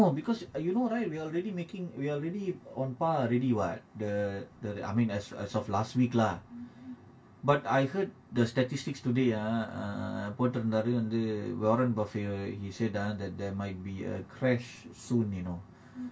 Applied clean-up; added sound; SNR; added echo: none; none; none; reverberation time 0.2 s.